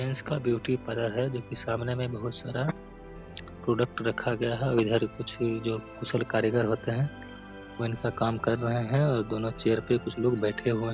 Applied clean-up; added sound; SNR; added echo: none; Musical instrument; 16 dB; none.